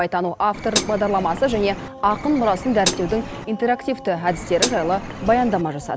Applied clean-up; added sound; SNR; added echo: none; Hi-hat + Bird; 8 dB; none.